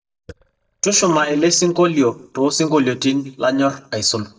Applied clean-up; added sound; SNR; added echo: neural mask model DeepFilterNet 3.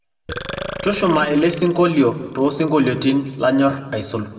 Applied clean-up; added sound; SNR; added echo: none; Burping, eructation; 15 dB; reverberation time 1.2 s.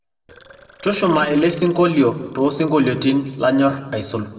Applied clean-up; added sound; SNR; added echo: neural separator model SepFormer DNS4.